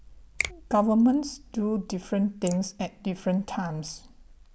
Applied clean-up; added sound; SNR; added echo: neural mask model Resemble Enhance denoiser.